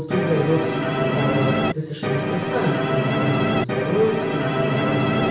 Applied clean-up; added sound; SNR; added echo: none; Musical instrument; -4 dB; reverberation time 0.6 s.